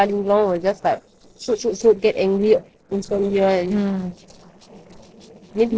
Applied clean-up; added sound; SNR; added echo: neural separator model SepFormer DNS4.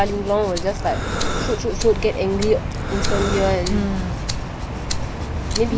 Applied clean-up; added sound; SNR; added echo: none; Breathing + Rattle (instrument); 5 dB; none.